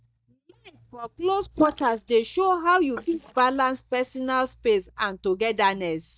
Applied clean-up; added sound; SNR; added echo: neural mask model DeepFilterNet 3.